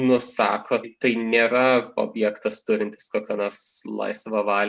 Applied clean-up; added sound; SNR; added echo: none; none; none; none.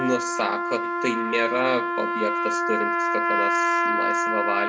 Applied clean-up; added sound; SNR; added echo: none; Trumpet; -4 dB; none.